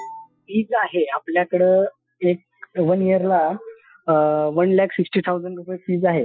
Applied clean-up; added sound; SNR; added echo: classical method Wiener filter.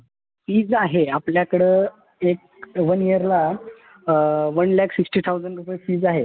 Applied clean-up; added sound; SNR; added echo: none; none; none; none.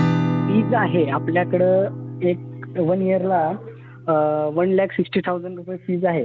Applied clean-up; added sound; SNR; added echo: none; Acoustic guitar / Strum; 6 dB; none.